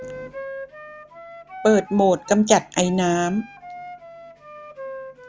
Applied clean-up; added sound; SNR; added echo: none; Wind instrument, woodwind instrument; 15 dB; none.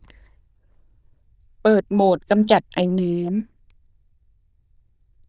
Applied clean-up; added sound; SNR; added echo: neural diffusion model UNIVERSE++.